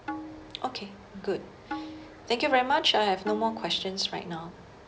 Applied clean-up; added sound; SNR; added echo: none; Tabla; 13 dB; none.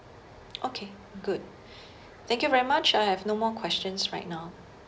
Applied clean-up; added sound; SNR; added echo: none; none; none; none.